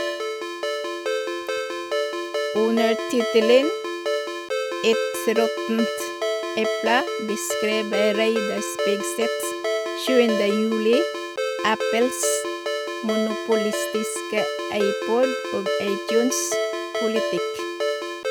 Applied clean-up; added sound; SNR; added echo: none; Ringtone; 1 dB; none.